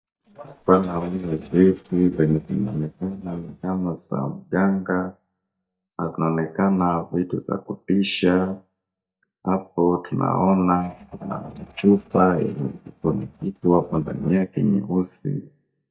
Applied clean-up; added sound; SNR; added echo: neural mask model DeepFilterNet 3.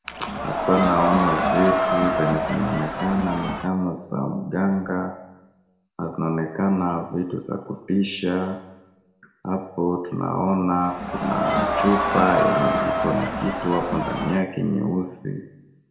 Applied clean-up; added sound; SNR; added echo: none; Crowd; -1 dB; reverberation time 0.8 s.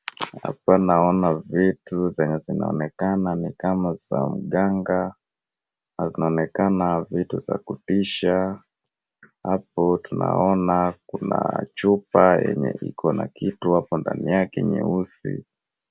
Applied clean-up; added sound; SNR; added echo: none; none; none; none.